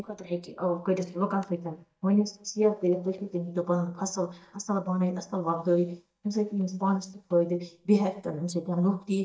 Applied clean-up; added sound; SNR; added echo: neural mask model DeepFilterNet 3.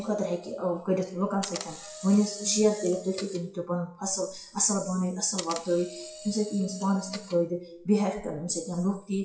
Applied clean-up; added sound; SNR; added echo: classical method WPE with log-MMSE.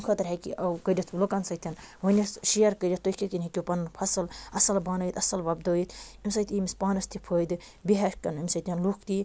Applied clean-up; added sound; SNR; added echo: none; none; none; none.